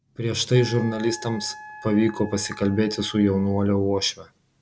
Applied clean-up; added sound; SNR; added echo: none; Wind instrument, woodwind instrument; 18 dB; none.